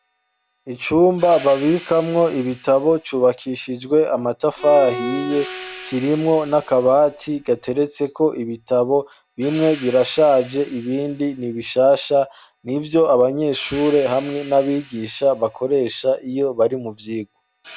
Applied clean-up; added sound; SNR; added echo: none; Bowed string instrument + Hi-hat; 18 dB; none.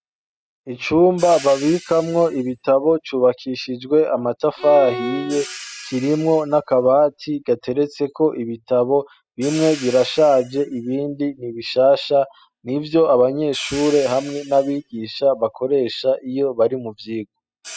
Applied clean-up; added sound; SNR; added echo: classical method spectral subtraction.